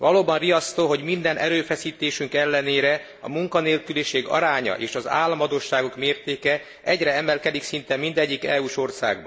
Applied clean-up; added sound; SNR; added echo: none; none; none; none.